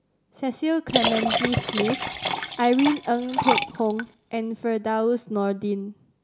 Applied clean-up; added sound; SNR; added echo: none; Liquid; 1 dB; none.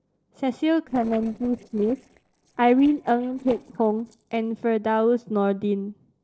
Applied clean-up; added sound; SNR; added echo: neural separator model SepFormer DNS4.